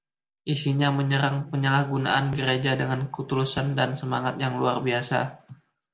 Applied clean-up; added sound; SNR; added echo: none; none; none; none.